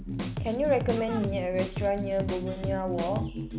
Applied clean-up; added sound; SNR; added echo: none; Drum kit; 3 dB; none.